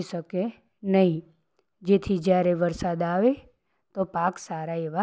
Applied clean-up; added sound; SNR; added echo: none; none; none; none.